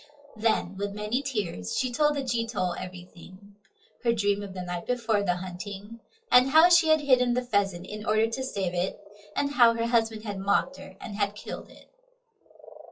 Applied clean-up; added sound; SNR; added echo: classical method WPE with log-MMSE.